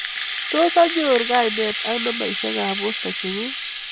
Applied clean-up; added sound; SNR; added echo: none; Rattle (instrument); 1 dB; none.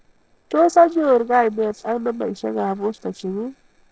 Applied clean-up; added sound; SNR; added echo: neural separator model SepFormer DNS4.